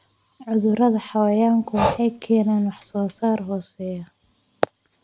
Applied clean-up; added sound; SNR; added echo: none; Breathing; 8 dB; none.